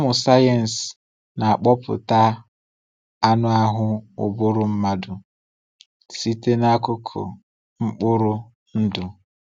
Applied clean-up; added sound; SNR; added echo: none; none; none; none.